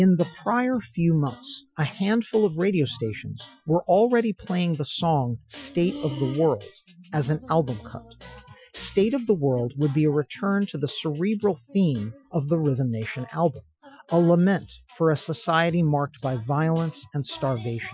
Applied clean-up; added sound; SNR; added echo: classical method Wiener filter.